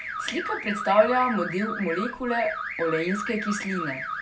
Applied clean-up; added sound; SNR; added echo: none; Alarm / Car; 6 dB; reverberation time 0.4 s.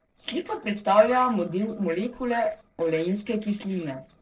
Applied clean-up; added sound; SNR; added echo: neural separator model SepFormer DNS4.